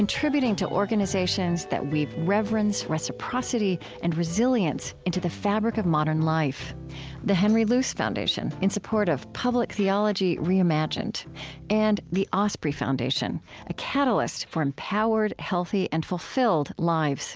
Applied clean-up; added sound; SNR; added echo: none; none; none; none.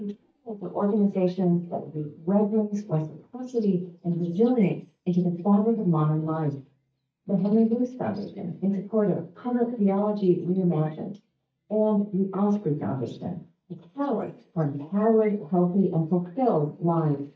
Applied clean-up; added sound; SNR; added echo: neural mask model DeepFilterNet 3.